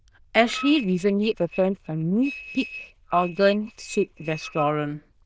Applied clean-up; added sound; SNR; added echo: neural diffusion model UNIVERSE++.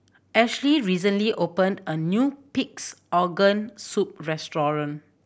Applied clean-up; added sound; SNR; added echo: none; none; none; none.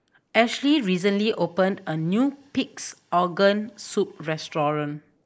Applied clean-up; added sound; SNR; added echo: neural mask model Resemble Enhance denoiser.